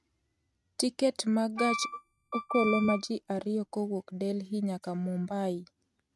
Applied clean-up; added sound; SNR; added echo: neural mask model RNNoise.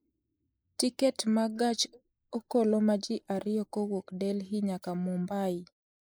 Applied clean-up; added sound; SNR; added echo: neural mask model Resemble Enhance denoiser.